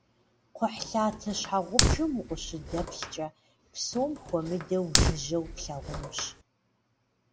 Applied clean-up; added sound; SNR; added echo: none; Fire; -2 dB; none.